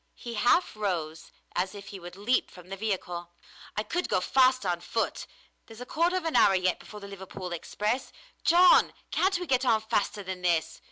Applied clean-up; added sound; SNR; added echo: none; none; none; none.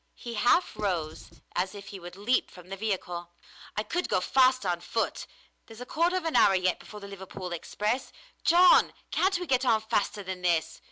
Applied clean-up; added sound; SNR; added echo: none; Writing; 15 dB; none.